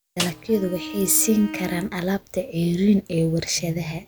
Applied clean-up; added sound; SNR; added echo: none; Snare drum + Bowed string instrument; 10 dB; none.